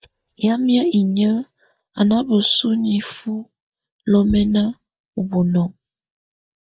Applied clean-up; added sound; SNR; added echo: neural mask model DeepFilterNet 3.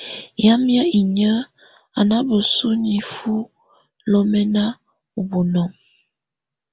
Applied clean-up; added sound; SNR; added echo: none; none; none; none.